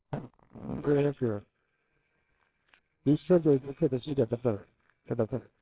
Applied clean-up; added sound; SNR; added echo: neural separator model SepFormer WHAMR!.